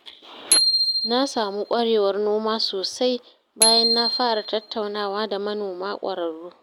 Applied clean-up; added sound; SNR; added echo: none; Bicycle bell; 1 dB; none.